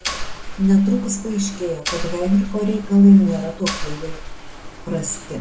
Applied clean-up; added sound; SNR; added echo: none; Mechanisms; 10 dB; reverberation time 0.2 s.